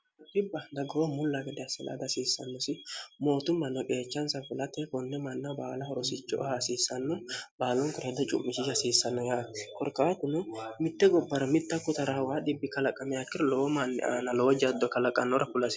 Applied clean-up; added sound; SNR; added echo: none; none; none; none.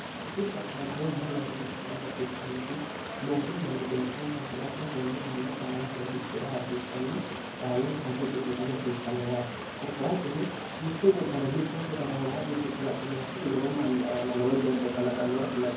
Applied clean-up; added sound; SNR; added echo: none; Stream; 6 dB; reverberation time 0.9 s.